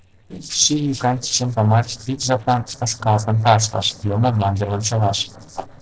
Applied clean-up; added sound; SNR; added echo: neural separator model SepFormer DNS4.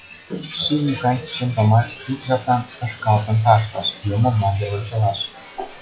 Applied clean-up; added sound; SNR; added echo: classical method log-MMSE.